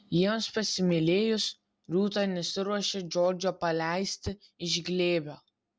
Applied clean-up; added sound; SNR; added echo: none; none; none; none.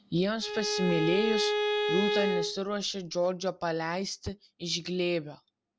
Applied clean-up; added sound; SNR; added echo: none; Bowed string instrument; -1 dB; none.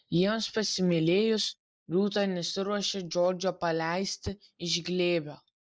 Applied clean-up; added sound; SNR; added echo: neural mask model Resemble Enhance denoiser.